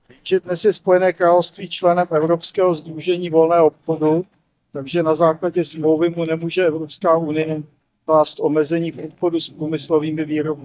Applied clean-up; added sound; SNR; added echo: neural mask model DeepFilterNet 3.